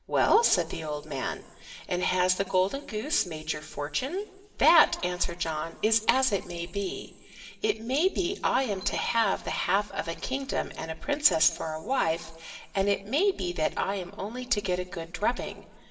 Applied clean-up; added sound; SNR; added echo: none; Alarm; 17 dB; reverberation time 2.8 s.